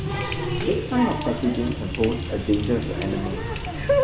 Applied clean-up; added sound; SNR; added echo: none; Water tap, faucet; 0 dB; reverberation time 1.4 s.